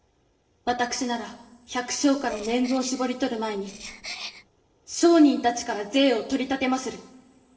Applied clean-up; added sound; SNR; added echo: neural separator model SepFormer DNS4.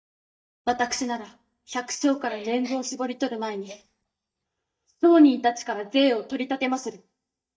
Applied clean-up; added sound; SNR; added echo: neural mask model DeepFilterNet 3.